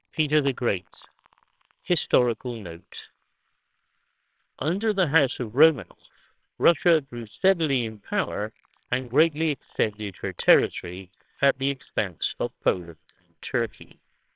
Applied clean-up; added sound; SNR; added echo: neural separator model SepFormer WHAMR!.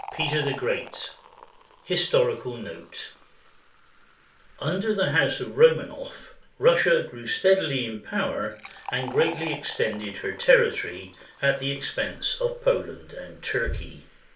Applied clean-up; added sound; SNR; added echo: none; Fill (with liquid); 19 dB; reverberation time 0.3 s.